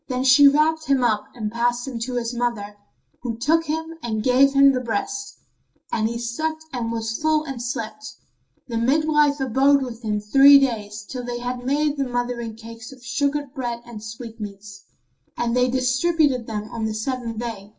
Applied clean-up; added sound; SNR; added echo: none; none; none; reverberation time 0.2 s.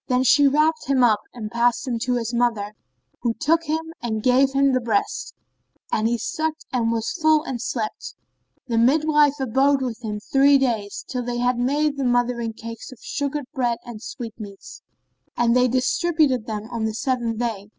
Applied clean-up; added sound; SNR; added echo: none; none; none; none.